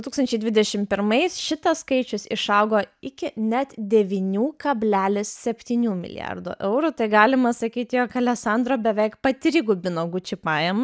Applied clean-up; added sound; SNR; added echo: none; none; none; none.